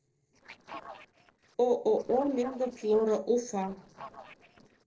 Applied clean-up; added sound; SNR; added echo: neural separator model SepFormer DNS4.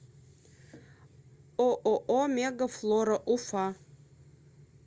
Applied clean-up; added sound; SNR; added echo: none; none; none; none.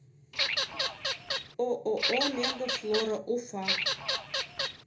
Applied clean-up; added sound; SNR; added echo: none; Bird vocalization, bird call, bird song / Fowl; -3 dB; reverberation time 0.3 s.